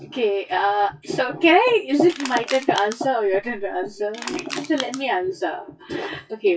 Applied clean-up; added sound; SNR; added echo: classical method WPE with log-MMSE.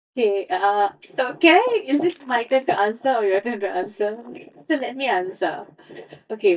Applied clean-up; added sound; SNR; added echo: neural mask model DeepFilterNet 3.